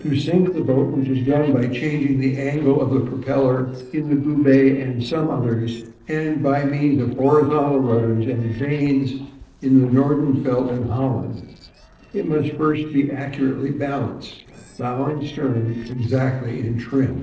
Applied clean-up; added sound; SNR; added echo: neural separator model SepFormer DNS4.